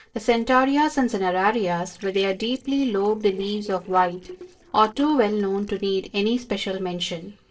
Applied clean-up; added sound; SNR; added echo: neural separator model SepFormer DNS4.